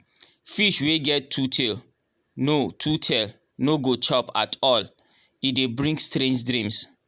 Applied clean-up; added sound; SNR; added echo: none; none; none; none.